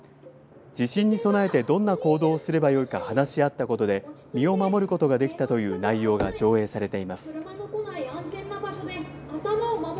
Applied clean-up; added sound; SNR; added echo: none; Knock / Wood; 16 dB; none.